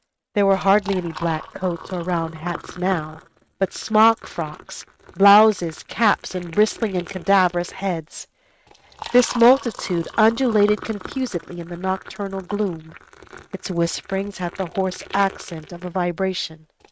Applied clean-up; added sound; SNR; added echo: neural mask model RNNoise.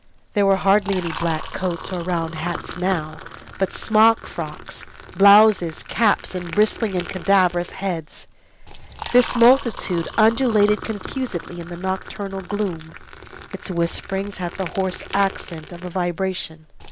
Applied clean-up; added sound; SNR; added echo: none; Liquid; 13 dB; none.